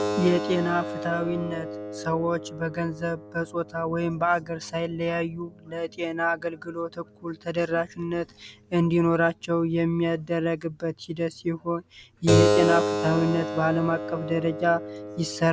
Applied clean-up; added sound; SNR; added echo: none; Keyboard (musical); 5 dB; none.